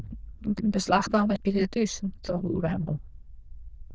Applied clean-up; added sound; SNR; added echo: neural diffusion model UNIVERSE++.